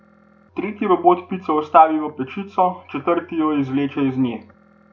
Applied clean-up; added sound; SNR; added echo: none; none; none; none.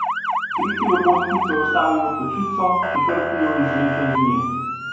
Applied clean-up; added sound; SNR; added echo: none; Motor vehicle (road) / Siren; 1 dB; reverberation time 0.9 s.